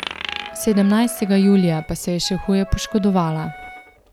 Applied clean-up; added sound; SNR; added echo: none; Coin (dropping) + Wind instrument, woodwind instrument; 15 dB; none.